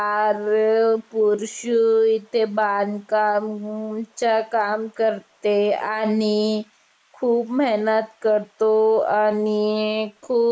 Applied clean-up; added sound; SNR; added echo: neural mask model Resemble Enhance denoiser.